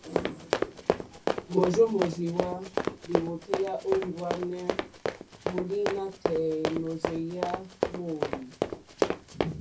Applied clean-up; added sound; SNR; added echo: none; Run; 1 dB; reverberation time 0.3 s.